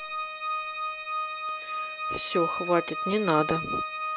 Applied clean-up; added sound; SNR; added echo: none; Organ; 1 dB; none.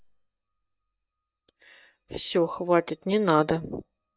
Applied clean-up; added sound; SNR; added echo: neural mask model DeepFilterNet 3.